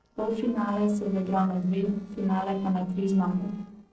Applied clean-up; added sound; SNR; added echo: neural separator model SepFormer DNS4.